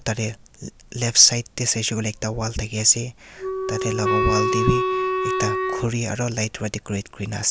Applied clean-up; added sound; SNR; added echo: none; Wind instrument, woodwind instrument; 0 dB; none.